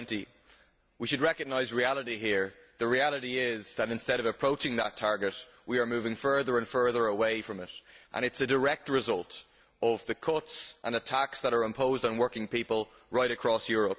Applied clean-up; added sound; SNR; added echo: none; none; none; none.